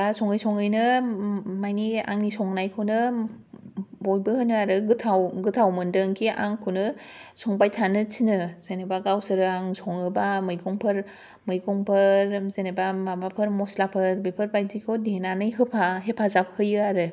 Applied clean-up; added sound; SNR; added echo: none; none; none; none.